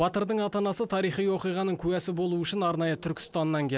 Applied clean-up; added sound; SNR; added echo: none; none; none; none.